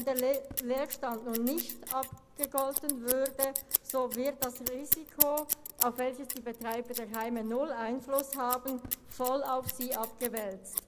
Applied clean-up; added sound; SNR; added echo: none; Scissors; 1 dB; none.